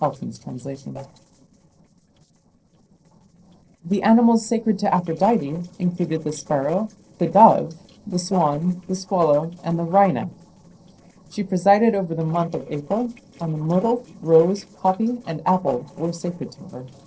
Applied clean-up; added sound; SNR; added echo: neural separator model SepFormer DNS4.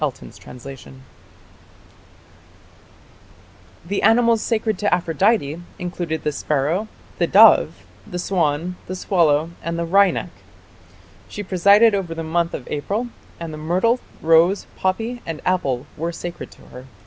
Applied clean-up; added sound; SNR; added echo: none; none; none; none.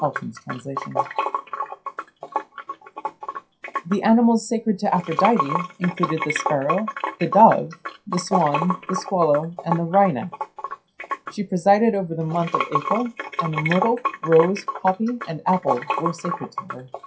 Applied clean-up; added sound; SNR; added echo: classical method WPE with log-MMSE.